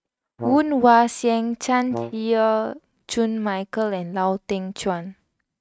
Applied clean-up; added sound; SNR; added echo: neural mask model RNNoise.